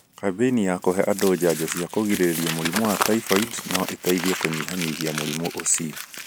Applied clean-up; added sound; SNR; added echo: none; Crumpling, crinkling; 7 dB; none.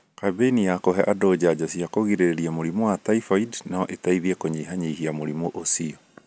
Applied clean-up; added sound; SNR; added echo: none; none; none; none.